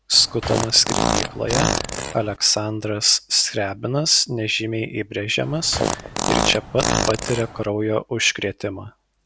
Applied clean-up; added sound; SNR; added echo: none; Fart; 1 dB; none.